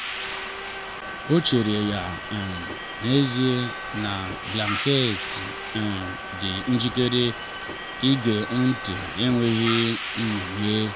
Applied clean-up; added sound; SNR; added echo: none; Subway, metro, underground; 7 dB; none.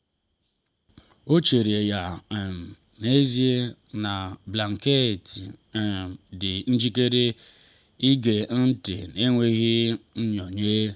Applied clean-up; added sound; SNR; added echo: none; none; none; none.